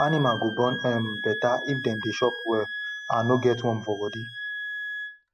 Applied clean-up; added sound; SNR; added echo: none; Wind instrument, woodwind instrument; 8 dB; none.